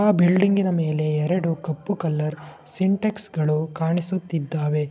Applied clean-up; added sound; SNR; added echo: none; none; none; none.